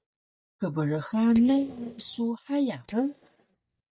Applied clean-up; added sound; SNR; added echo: neural mask model DeepFilterNet 3.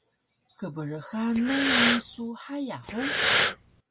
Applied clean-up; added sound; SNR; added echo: none; Breathing; -4 dB; none.